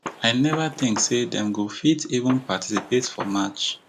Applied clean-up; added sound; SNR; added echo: none; Gunshot, gunfire; 13 dB; none.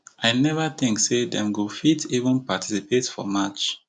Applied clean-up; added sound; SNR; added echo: none; none; none; none.